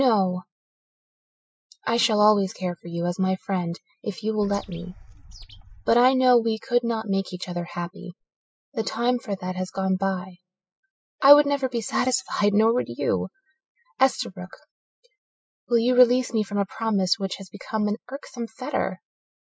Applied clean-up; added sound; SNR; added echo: classical method spectral subtraction.